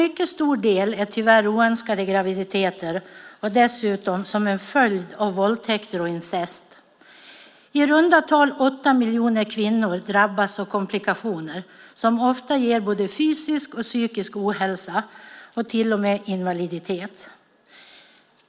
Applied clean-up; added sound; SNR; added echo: none; none; none; none.